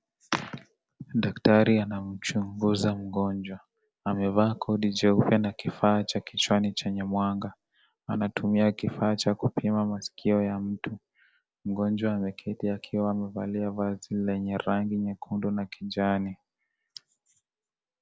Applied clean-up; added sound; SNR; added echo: none; none; none; none.